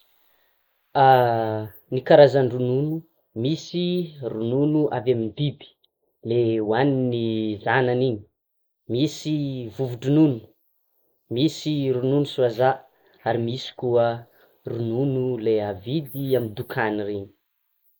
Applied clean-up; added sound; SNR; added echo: neural mask model Resemble Enhance denoiser.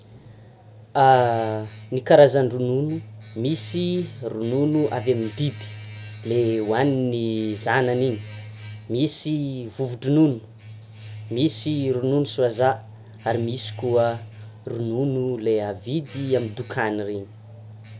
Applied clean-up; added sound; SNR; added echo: none; Domestic sounds, home sounds; 15 dB; none.